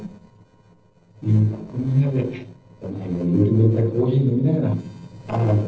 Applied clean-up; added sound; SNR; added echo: neural separator model SepFormer DNS4.